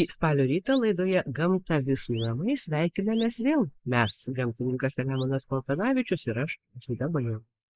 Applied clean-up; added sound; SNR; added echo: neural mask model Resemble Enhance denoiser.